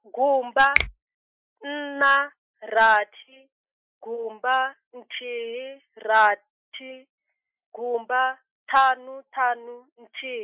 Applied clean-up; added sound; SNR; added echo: classical method Wiener filter.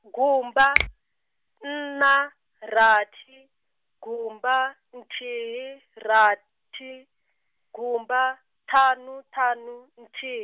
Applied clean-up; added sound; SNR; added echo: none; Finger snapping; 6 dB; none.